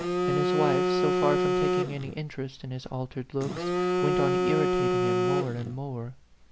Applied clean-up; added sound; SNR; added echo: none; Telephone; -5 dB; none.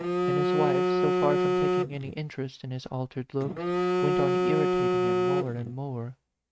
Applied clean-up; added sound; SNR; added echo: neural mask model RNNoise.